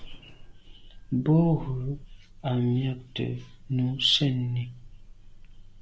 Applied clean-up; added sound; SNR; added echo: none; Alarm; 16 dB; none.